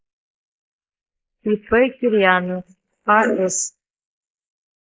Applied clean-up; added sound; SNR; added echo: neural mask model Resemble Enhance denoiser.